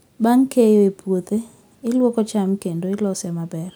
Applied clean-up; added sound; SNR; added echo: none; none; none; none.